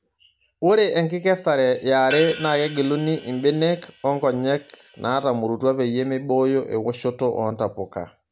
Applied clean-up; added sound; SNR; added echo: none; Crash cymbal / Hi-hat; 13 dB; none.